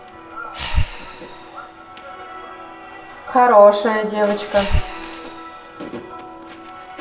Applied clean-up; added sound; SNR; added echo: none; Breathing; 7 dB; reverberation time 0.8 s.